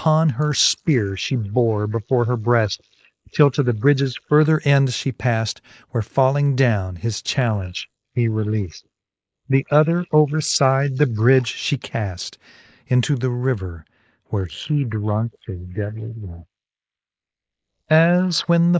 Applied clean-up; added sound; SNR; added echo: neural mask model Resemble Enhance denoiser.